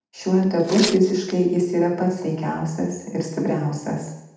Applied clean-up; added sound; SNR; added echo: none; Tearing; 10 dB; reverberation time 0.8 s.